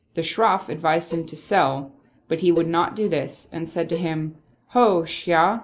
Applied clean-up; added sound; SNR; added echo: neural separator model SepFormer DNS4.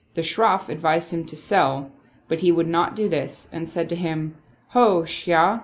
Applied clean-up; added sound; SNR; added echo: none; none; none; none.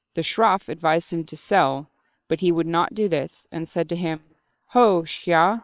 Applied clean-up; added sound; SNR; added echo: neural separator model SepFormer WHAM!.